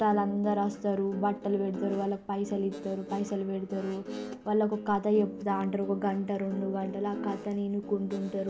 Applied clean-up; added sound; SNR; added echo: none; Guitar; 11 dB; none.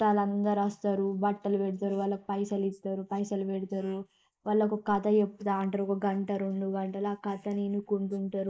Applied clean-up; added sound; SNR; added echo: neural mask model Resemble Enhance denoiser.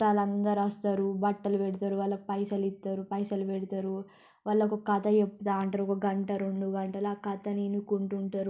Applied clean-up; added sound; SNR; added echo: none; none; none; none.